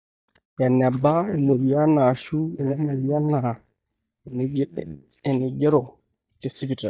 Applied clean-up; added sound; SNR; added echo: neural mask model DeepFilterNet 3.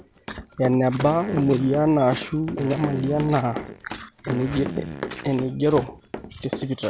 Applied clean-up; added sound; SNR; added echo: none; Fart + Run; 10 dB; none.